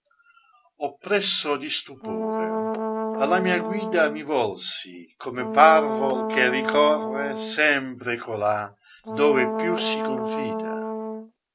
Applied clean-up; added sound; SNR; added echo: none; Brass instrument; 3 dB; none.